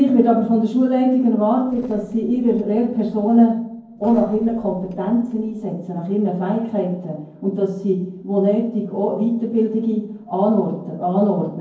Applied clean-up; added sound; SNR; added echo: neural separator model SepFormer DNS4.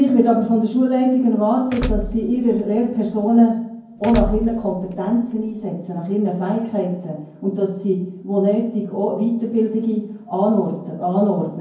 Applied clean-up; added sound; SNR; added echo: none; Door / Car; 9 dB; reverberation time 0.9 s.